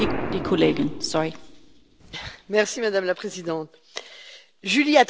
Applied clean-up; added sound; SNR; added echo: none; Explosion; 9 dB; none.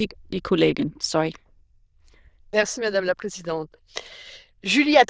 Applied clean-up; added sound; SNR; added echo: neural diffusion model UNIVERSE++.